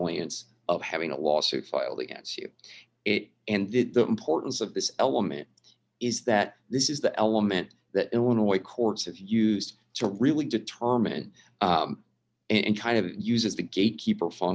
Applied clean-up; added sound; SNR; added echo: none; none; none; none.